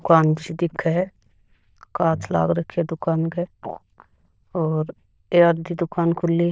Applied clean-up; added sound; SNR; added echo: neural diffusion model UNIVERSE++.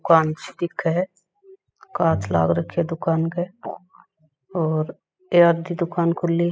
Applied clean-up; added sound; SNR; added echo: classical method spectral subtraction.